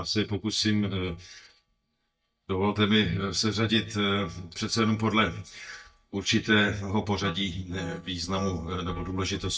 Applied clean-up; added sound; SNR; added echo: neural mask model DeepFilterNet 3.